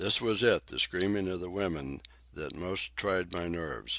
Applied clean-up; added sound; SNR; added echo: none; none; none; none.